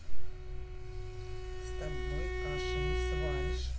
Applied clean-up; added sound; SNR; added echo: none; Bowed string instrument; 9 dB; reverberation time 0.2 s.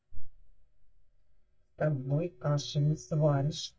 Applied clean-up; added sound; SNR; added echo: neural mask model DeepFilterNet 3.